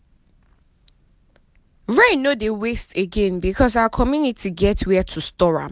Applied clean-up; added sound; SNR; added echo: none; none; none; none.